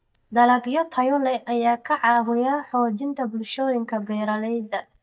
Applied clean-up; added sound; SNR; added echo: neural mask model DeepFilterNet 3.